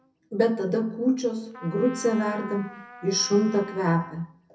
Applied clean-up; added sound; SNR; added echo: none; Trumpet; 18 dB; reverberation time 0.3 s.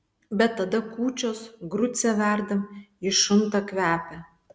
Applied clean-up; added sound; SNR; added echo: none; none; none; none.